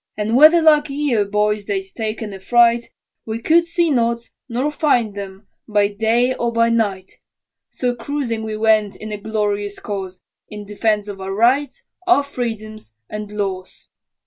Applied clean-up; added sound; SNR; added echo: none; none; none; none.